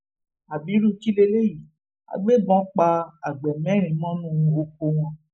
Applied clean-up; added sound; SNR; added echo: neural mask model Resemble Enhance denoiser.